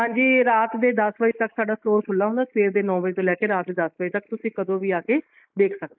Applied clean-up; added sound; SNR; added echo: neural mask model Resemble Enhance denoiser.